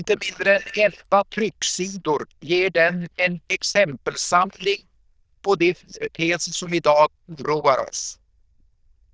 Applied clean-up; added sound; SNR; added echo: neural diffusion model UNIVERSE++.